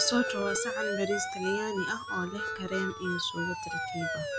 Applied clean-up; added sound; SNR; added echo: none; Harmonica + Siren; 2 dB; none.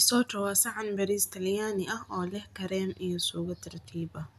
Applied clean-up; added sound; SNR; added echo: none; none; none; none.